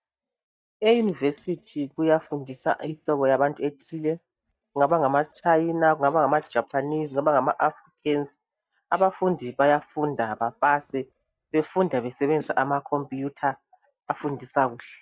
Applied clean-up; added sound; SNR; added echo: neural mask model DeepFilterNet 3.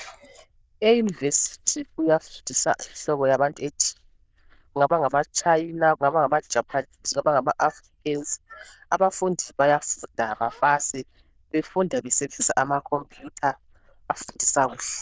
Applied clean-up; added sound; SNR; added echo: neural diffusion model UNIVERSE++.